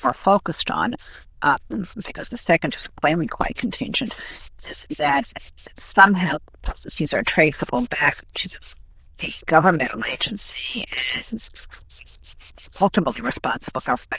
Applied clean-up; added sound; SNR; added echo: neural diffusion model UNIVERSE++.